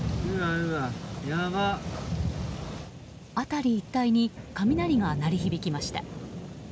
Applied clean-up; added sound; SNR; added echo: none; none; none; none.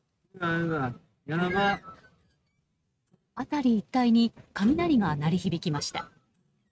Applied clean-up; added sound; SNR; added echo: neural mask model RNNoise.